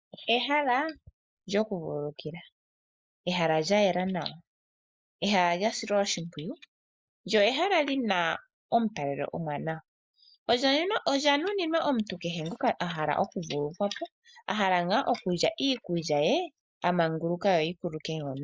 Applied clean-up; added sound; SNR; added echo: neural mask model Resemble Enhance denoiser.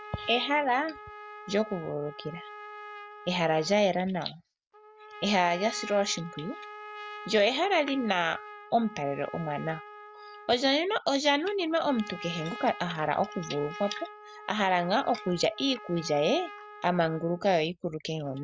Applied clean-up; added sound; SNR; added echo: none; Trumpet; 15 dB; none.